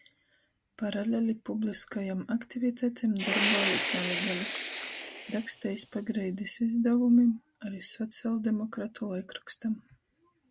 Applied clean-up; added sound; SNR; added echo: none; Fire; 1 dB; none.